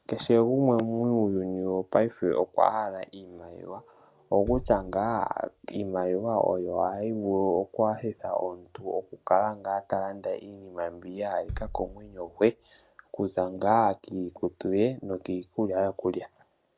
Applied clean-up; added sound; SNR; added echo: none; Bass drum; 17 dB; none.